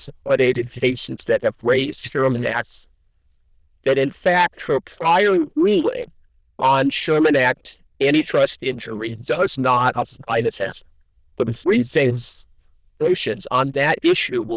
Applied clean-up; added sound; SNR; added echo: neural diffusion model UNIVERSE++.